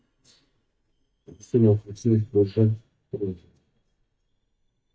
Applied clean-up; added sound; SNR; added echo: neural mask model DeepFilterNet 3.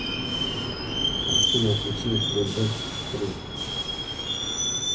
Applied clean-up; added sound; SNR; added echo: none; Subway, metro, underground; -3 dB; reverberation time 0.4 s.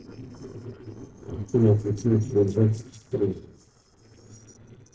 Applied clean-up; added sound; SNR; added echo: neural separator model SepFormer DNS4.